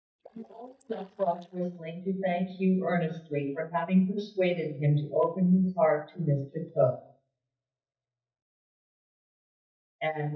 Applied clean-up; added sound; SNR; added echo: neural mask model DeepFilterNet 3.